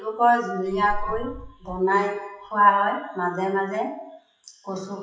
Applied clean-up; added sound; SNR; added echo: classical method WPE with log-MMSE.